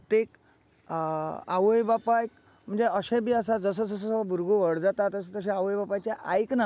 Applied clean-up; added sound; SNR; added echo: none; none; none; none.